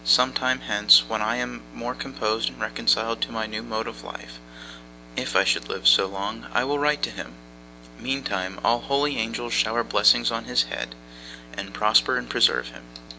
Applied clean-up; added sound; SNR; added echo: none; none; none; none.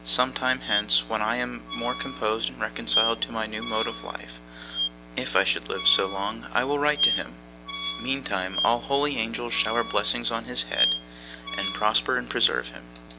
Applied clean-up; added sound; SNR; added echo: none; Squeak; 6 dB; none.